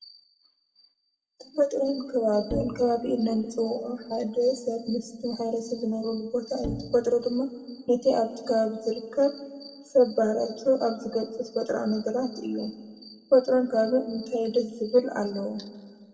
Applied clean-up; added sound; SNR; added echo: none; Bowed string instrument; 11 dB; reverberation time 1.3 s.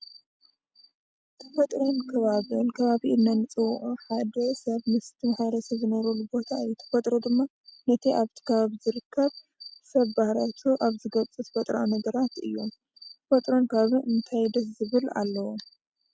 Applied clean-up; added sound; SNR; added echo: none; none; none; none.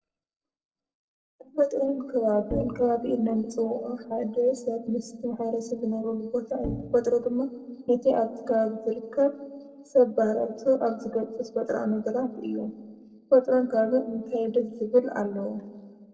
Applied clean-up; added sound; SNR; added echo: neural separator model SepFormer DNS4.